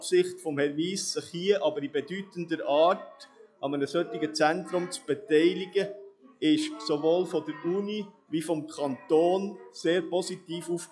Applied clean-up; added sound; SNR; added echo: classical method log-MMSE.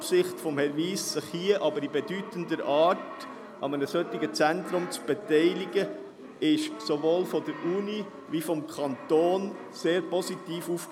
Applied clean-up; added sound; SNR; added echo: none; Brass instrument; 15 dB; none.